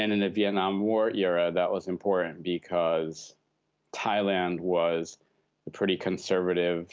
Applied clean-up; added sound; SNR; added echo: none; none; none; none.